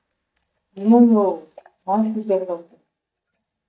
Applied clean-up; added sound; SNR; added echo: neural mask model DeepFilterNet 3.